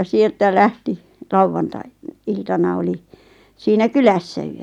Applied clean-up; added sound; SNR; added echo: none; none; none; none.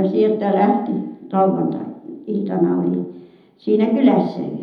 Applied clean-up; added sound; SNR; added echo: none; none; none; reverberation time 0.8 s.